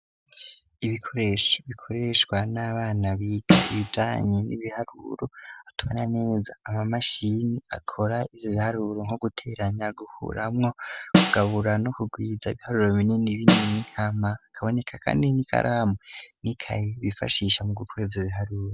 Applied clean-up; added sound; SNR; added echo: none; Snare drum; -1 dB; none.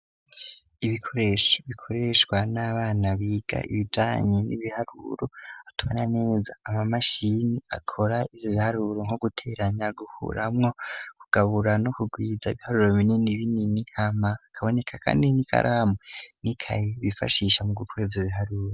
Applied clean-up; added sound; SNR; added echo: none; none; none; none.